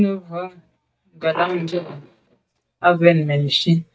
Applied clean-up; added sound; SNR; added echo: neural mask model DeepFilterNet 3.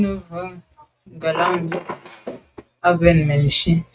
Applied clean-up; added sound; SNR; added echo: neural mask model RNNoise.